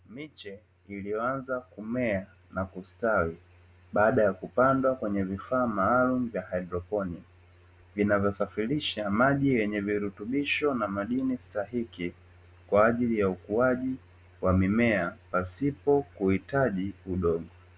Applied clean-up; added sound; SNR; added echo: none; none; none; none.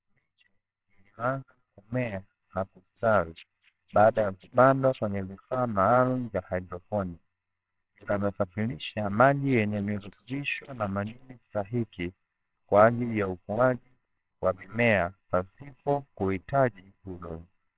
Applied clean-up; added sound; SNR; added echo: neural separator model SepFormer WHAMR!.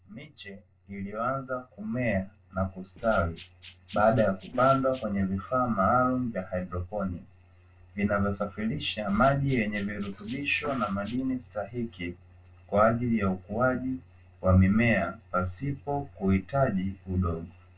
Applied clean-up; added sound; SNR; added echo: neural separator model SepFormer DNS4.